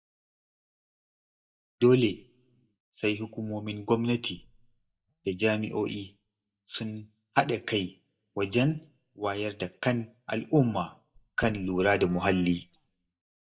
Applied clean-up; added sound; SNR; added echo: neural mask model DeepFilterNet 3.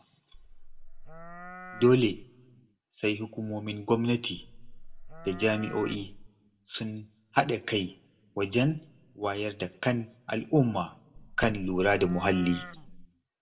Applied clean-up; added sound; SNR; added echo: none; Livestock, farm animals, working animals; 13 dB; reverberation time 0.3 s.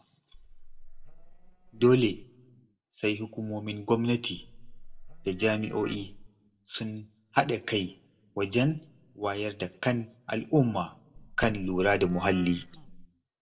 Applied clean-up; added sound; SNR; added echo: neural separator model SepFormer DNS4.